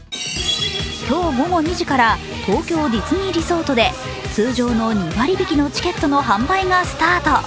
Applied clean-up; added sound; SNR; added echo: none; none; none; none.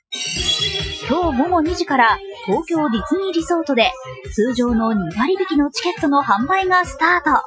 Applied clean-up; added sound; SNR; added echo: classical method Wiener filter.